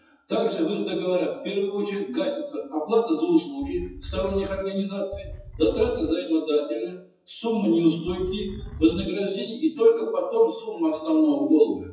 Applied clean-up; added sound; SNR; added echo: classical method WPE with log-MMSE.